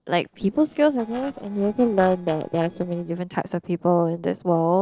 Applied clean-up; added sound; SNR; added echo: neural separator model SepFormer DNS4.